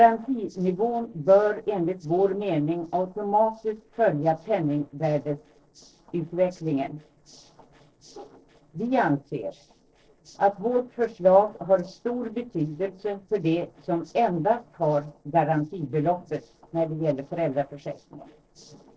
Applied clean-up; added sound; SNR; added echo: neural separator model SepFormer DNS4.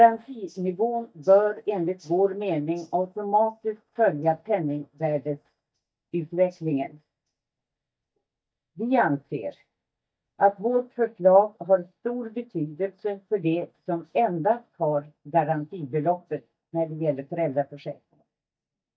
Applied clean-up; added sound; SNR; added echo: neural mask model DeepFilterNet 3.